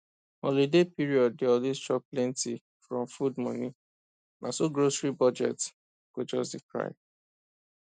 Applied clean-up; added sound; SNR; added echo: none; none; none; none.